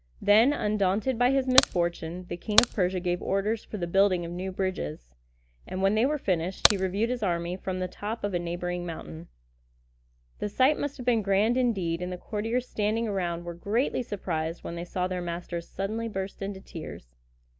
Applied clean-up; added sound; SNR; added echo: none; Crack; -1 dB; none.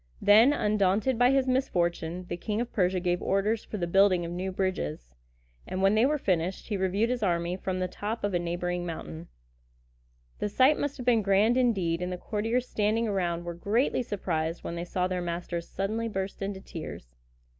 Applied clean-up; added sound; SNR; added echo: none; none; none; none.